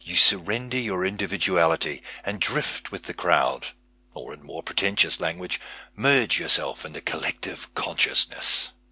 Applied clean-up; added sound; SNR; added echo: none; none; none; none.